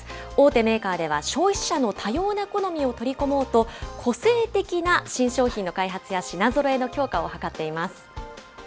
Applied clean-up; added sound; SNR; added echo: none; none; none; none.